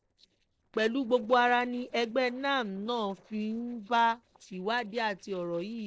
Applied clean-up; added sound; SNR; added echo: neural separator model SepFormer DNS4.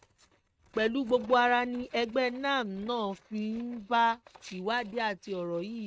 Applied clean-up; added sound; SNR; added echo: neural mask model RNNoise.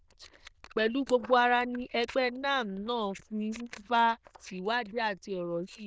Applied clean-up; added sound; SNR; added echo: neural diffusion model UNIVERSE++.